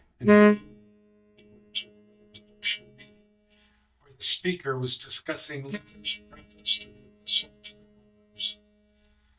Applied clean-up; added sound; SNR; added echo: neural mask model DeepFilterNet 3.